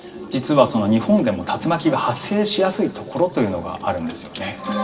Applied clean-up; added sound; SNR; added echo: none; Sink (filling or washing) / Water tap, faucet; 16 dB; reverberation time 1.7 s.